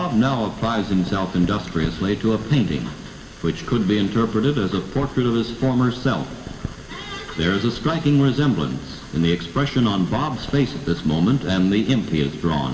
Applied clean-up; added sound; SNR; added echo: none; none; none; reverberation time 1.7 s.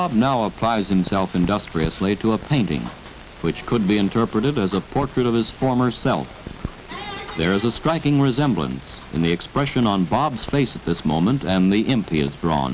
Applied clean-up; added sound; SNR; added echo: none; none; none; none.